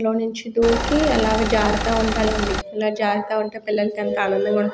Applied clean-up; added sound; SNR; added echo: none; Engine; 3 dB; none.